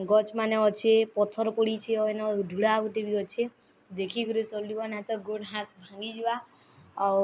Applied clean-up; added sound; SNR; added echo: none; none; none; none.